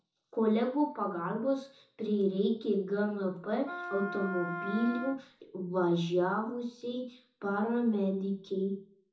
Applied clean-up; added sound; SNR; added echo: none; Wind instrument, woodwind instrument; 8 dB; reverberation time 0.6 s.